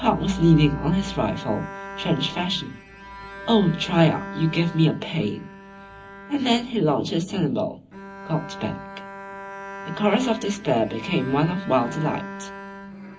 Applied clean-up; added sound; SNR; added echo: none; Bowed string instrument; 14 dB; reverberation time 0.4 s.